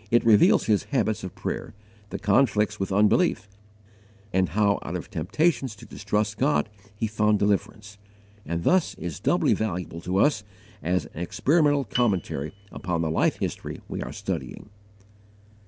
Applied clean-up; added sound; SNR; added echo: none; Piano; 15 dB; none.